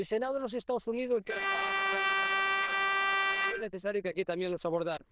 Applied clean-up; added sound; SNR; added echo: neural diffusion model UNIVERSE++.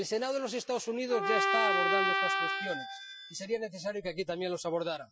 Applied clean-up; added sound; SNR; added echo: classical method Wiener filter.